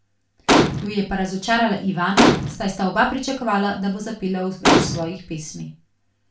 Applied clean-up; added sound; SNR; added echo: none; Gunshot, gunfire; -3 dB; reverberation time 0.3 s.